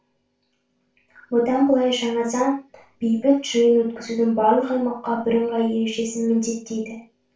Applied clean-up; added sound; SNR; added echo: none; none; none; reverberation time 0.3 s.